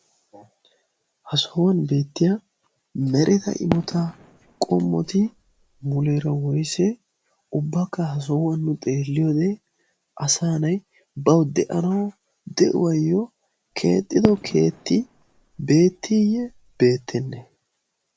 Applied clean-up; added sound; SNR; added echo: none; Fireworks; 12 dB; none.